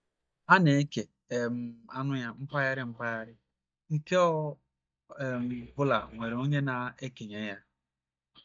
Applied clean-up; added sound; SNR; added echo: neural mask model DeepFilterNet 3.